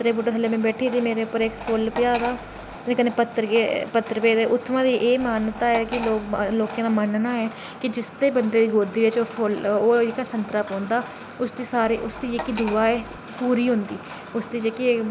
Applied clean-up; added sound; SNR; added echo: none; Cutlery, silverware; 14 dB; none.